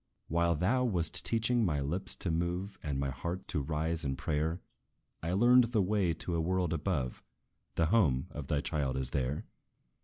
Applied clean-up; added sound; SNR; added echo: none; none; none; none.